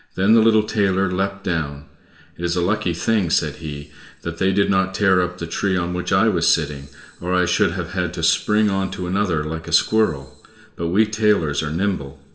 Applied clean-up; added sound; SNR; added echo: none; none; none; reverberation time 2.0 s.